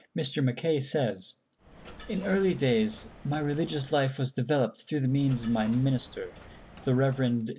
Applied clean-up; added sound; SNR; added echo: none; Coin (dropping); 19 dB; none.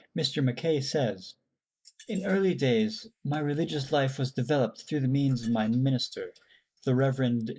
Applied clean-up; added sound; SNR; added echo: neural mask model Resemble Enhance denoiser.